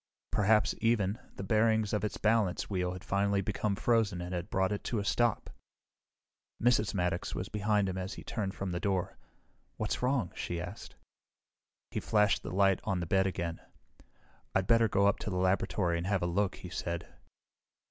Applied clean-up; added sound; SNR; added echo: none; none; none; none.